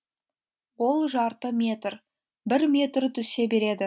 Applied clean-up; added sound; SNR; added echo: none; none; none; none.